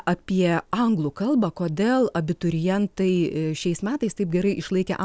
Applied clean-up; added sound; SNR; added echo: none; none; none; none.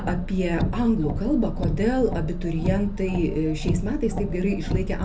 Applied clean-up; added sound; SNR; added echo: none; Car; 2 dB; reverberation time 0.3 s.